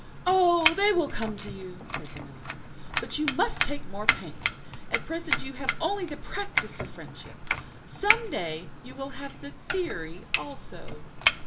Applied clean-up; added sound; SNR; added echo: none; Domestic sounds, home sounds; 2 dB; reverberation time 0.2 s.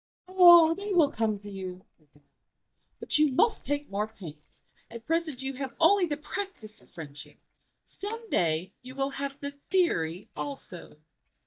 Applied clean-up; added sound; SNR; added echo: neural mask model DeepFilterNet 3.